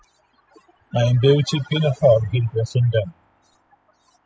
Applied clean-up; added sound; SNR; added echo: classical method spectral subtraction.